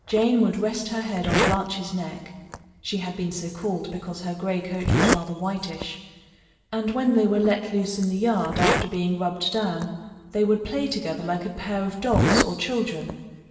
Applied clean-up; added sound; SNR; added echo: none; Zipper (clothing); 4 dB; reverberation time 1.4 s.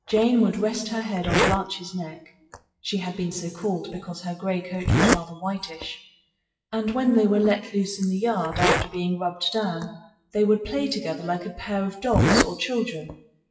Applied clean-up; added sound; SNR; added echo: classical method WPE with log-MMSE.